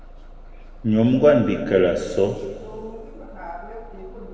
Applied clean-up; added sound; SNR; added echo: none; Bus; 18 dB; reverberation time 1.9 s.